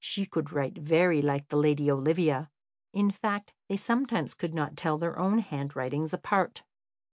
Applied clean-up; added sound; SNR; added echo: none; none; none; none.